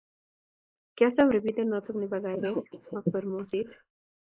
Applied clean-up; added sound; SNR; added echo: neural mask model Resemble Enhance denoiser.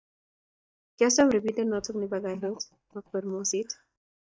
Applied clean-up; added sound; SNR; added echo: neural mask model DeepFilterNet 3.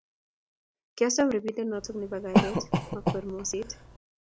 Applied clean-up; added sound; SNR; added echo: none; Cough; -3 dB; none.